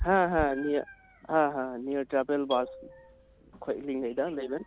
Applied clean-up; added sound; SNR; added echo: none; Marimba, xylophone + Meow; 14 dB; none.